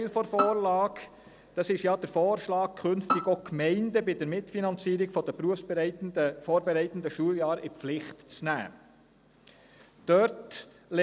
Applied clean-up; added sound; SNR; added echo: none; Bowed string instrument; 6 dB; none.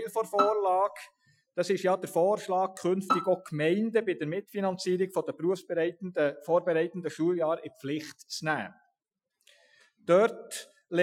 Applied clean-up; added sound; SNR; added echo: classical method Wiener filter.